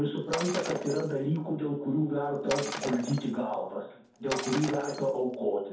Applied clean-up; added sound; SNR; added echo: none; Shatter; 9 dB; reverberation time 0.6 s.